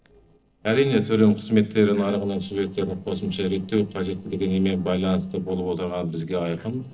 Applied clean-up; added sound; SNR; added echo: neural separator model SepFormer DNS4.